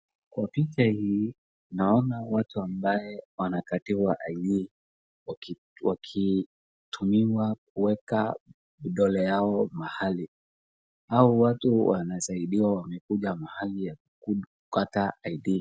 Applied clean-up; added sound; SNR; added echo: none; none; none; none.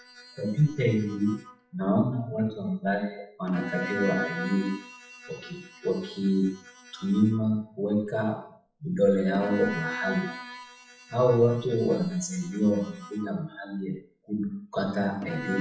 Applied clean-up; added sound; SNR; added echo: classical method WPE with log-MMSE.